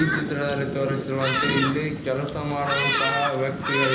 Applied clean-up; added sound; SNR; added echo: none; Thunderstorm; 1 dB; reverberation time 0.8 s.